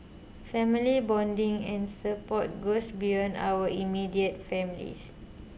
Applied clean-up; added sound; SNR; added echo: none; none; none; none.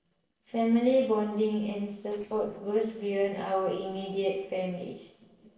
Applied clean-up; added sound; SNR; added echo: neural separator model SepFormer DNS4.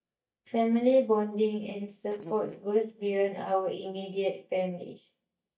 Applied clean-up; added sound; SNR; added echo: neural mask model DeepFilterNet 3.